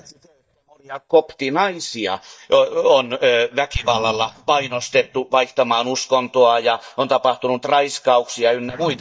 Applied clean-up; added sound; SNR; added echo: neural mask model DeepFilterNet 3.